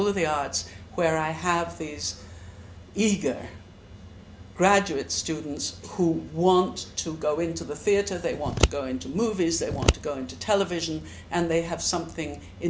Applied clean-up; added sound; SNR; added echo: none; Scissors; 1 dB; none.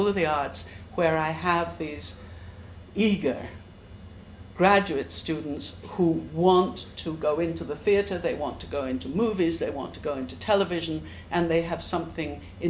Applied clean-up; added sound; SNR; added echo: none; none; none; none.